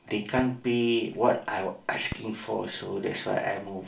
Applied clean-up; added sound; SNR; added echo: none; Fireworks; 18 dB; reverberation time 0.3 s.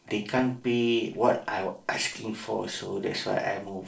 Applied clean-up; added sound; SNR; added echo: neural separator model SepFormer DNS4.